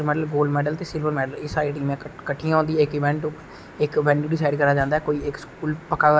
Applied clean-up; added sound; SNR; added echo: none; none; none; none.